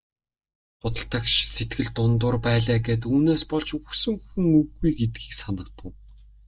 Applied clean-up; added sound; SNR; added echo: neural mask model DeepFilterNet 3.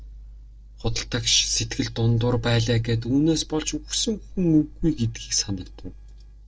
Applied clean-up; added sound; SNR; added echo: neural separator model SepFormer DNS4.